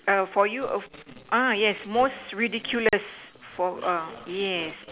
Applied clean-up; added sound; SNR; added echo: none; none; none; none.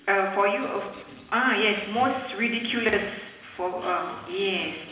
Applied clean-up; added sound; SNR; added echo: none; none; none; reverberation time 1.0 s.